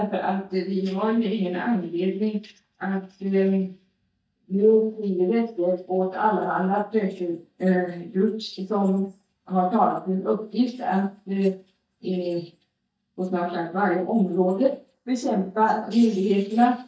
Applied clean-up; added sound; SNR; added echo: neural mask model DeepFilterNet 3.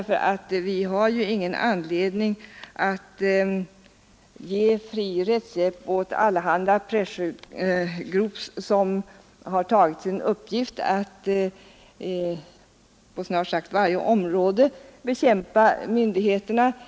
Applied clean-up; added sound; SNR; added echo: none; none; none; none.